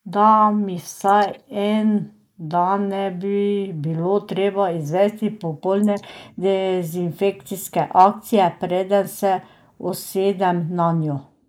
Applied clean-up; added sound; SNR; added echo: neural mask model Resemble Enhance denoiser.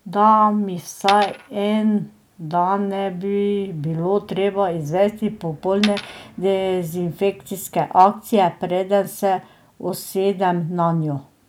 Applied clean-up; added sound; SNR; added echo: none; Coin (dropping); 13 dB; none.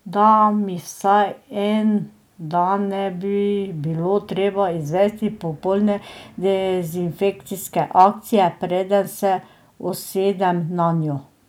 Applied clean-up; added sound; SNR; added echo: none; none; none; none.